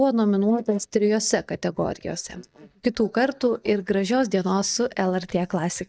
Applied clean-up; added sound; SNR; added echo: neural mask model DeepFilterNet 3.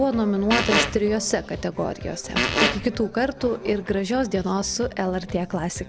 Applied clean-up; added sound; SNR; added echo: none; Fart; -1 dB; none.